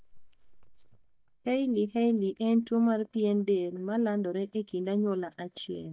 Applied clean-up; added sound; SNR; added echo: neural mask model DeepFilterNet 3.